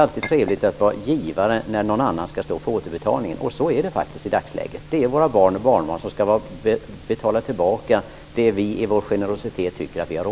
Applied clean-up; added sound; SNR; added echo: none; Chink, clink; 14 dB; none.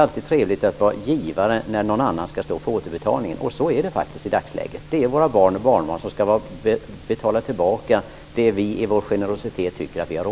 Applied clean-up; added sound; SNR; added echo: none; none; none; none.